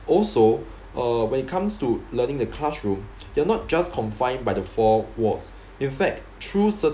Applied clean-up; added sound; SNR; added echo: none; none; none; none.